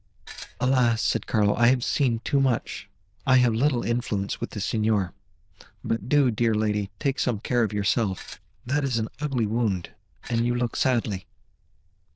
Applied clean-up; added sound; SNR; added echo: neural diffusion model UNIVERSE++.